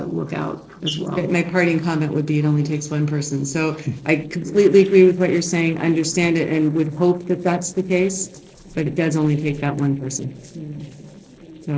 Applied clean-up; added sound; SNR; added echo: neural separator model SepFormer DNS4.